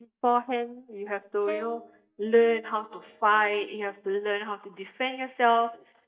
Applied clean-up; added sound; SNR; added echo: neural mask model DeepFilterNet 3.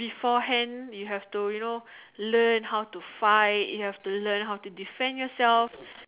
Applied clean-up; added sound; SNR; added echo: none; none; none; none.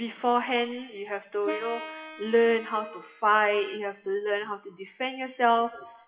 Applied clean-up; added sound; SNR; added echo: classical method WPE with log-MMSE.